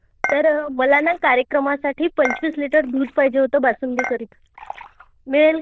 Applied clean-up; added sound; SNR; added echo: neural diffusion model UNIVERSE++.